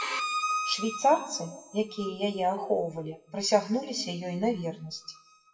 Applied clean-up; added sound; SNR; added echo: classical method WPE with log-MMSE.